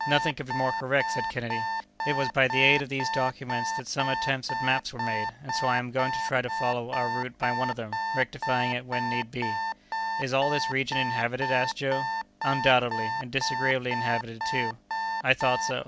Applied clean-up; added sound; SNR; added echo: none; Alarm; 2 dB; none.